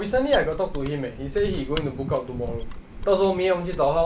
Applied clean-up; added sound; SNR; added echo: none; Mechanisms; 10 dB; none.